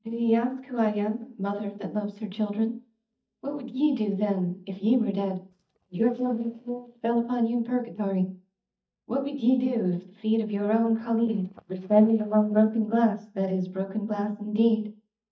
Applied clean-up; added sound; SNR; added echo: neural mask model DeepFilterNet 3.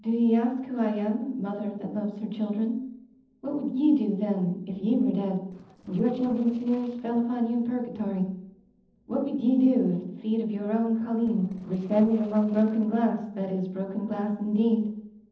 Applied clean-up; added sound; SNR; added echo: neural separator model SepFormer DNS4.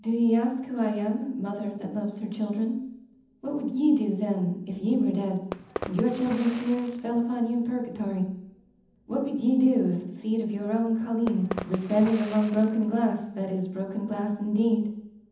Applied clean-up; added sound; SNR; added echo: none; Fireworks; 13 dB; reverberation time 0.8 s.